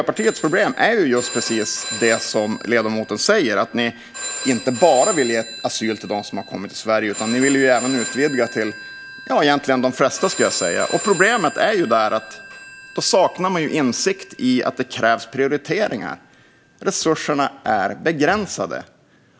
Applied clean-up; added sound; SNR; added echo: none; Telephone; 13 dB; none.